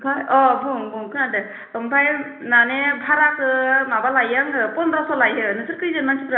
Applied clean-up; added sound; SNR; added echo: none; none; none; reverberation time 1.1 s.